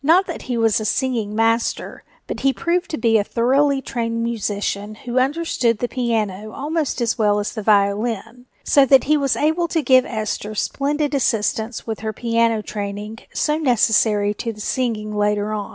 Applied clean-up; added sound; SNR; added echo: none; none; none; none.